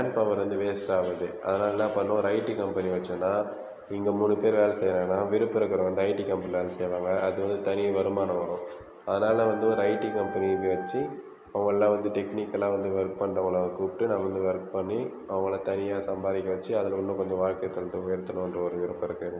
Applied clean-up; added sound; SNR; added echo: none; Wind instrument, woodwind instrument; 13 dB; none.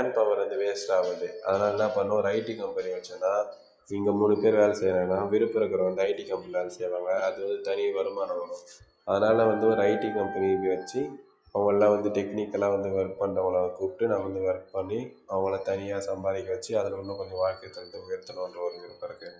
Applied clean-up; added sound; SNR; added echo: classical method log-MMSE.